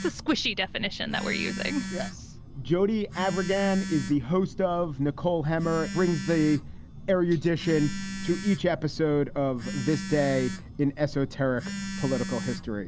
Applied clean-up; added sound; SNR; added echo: none; Telephone; 9 dB; none.